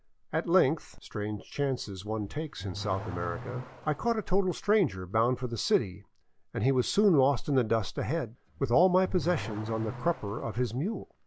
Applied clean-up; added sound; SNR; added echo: none; Accelerating, revving, vroom / Car; 17 dB; none.